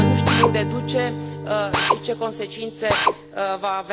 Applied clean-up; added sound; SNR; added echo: none; Drill + Strum; -4 dB; none.